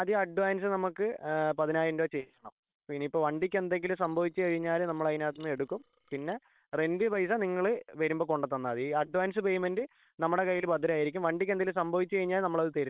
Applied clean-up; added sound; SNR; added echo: neural separator model SepFormer WHAM!.